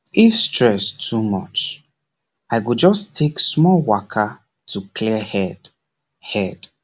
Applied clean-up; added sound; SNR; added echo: none; none; none; none.